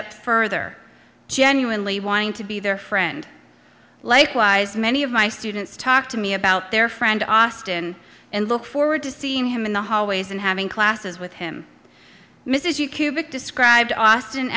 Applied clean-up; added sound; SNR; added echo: none; none; none; none.